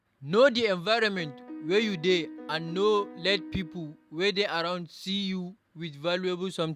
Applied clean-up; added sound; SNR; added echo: none; Piano; 14 dB; none.